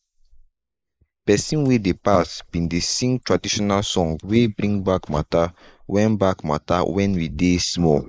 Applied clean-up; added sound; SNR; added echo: neural mask model Resemble Enhance denoiser.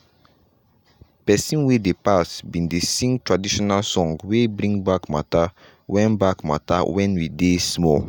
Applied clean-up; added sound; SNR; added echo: none; none; none; none.